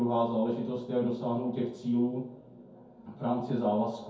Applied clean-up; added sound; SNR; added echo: none; none; none; reverberation time 0.6 s.